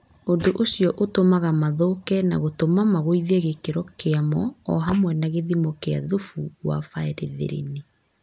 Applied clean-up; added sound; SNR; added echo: neural mask model Resemble Enhance denoiser.